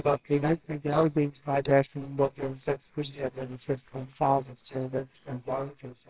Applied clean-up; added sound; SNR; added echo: neural separator model SepFormer WHAMR!.